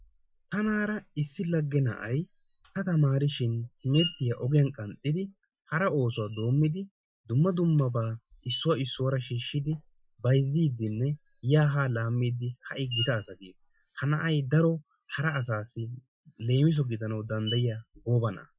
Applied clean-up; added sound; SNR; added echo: classical method Wiener filter.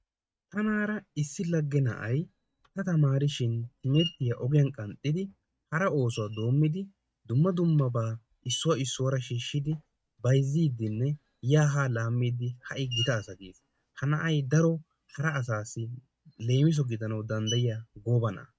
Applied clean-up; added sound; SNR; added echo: neural mask model RNNoise.